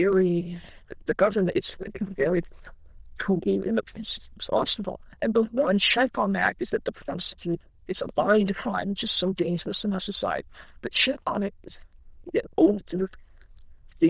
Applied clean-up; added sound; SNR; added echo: neural diffusion model UNIVERSE++.